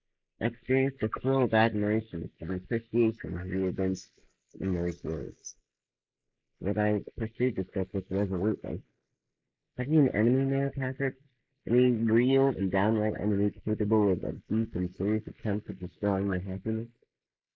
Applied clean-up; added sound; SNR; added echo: neural mask model Resemble Enhance denoiser.